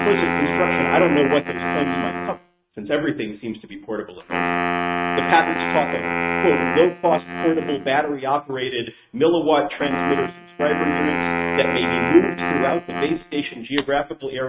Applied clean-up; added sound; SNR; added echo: neural mask model RNNoise.